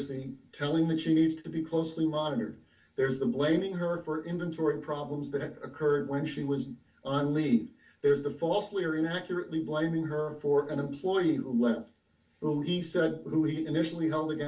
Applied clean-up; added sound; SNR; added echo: none; none; none; reverberation time 0.1 s.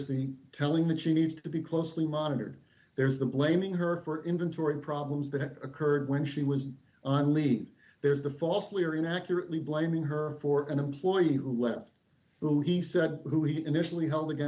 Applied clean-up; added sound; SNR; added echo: none; none; none; none.